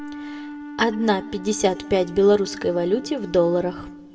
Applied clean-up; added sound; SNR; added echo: none; Wind instrument, woodwind instrument; 13 dB; reverberation time 0.7 s.